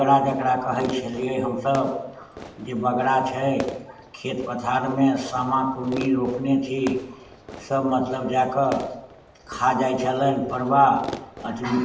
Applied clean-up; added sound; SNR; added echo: none; Fireworks; 16 dB; reverberation time 0.9 s.